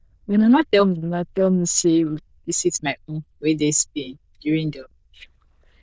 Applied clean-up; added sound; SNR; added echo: neural diffusion model UNIVERSE++.